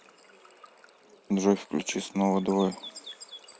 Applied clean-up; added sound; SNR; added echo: none; Water / Bird; 19 dB; none.